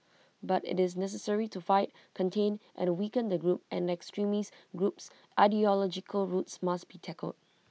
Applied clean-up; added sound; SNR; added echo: none; none; none; none.